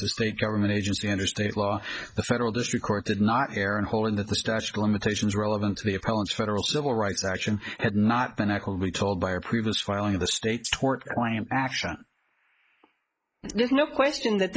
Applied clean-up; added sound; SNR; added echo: neural mask model Resemble Enhance denoiser.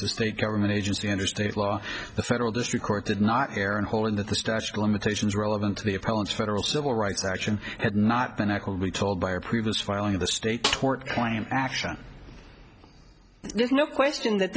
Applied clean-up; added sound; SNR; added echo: none; Snare drum; 7 dB; none.